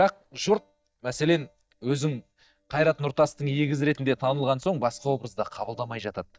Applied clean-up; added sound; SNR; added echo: neural mask model DeepFilterNet 3.